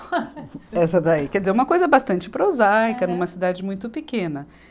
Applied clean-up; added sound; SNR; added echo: none; none; none; none.